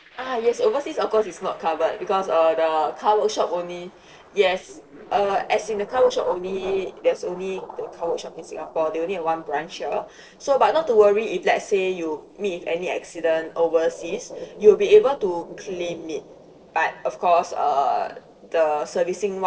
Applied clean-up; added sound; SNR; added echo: neural separator model SepFormer DNS4.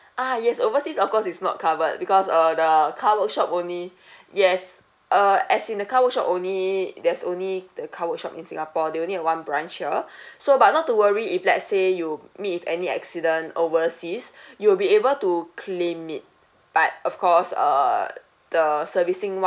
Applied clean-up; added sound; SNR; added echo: none; none; none; none.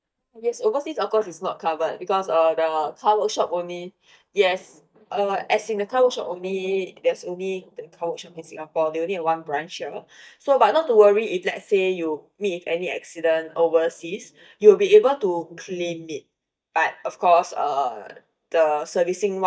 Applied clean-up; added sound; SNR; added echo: neural mask model DeepFilterNet 3.